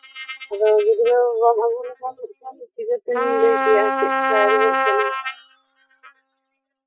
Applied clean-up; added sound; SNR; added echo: classical method Wiener filter.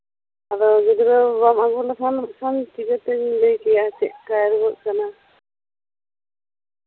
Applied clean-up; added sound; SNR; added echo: none; none; none; none.